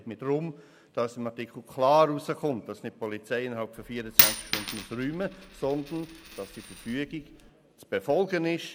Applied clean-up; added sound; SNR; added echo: none; Coin (dropping); 0 dB; none.